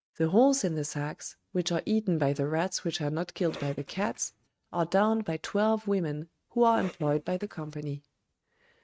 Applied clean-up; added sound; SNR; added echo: neural mask model RNNoise.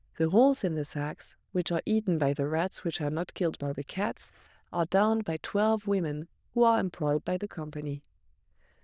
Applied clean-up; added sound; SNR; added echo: neural diffusion model UNIVERSE++.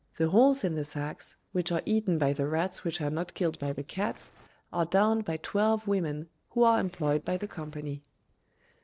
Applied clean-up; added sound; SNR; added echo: neural separator model SepFormer DNS4.